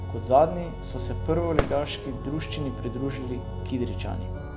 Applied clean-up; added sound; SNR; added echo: none; Fireworks + Organ; 3 dB; none.